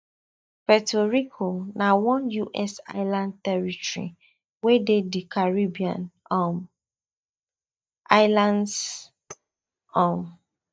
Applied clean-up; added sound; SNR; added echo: neural mask model DeepFilterNet 3.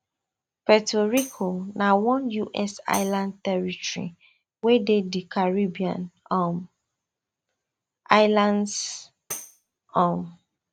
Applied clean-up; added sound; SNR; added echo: none; Tambourine; 17 dB; none.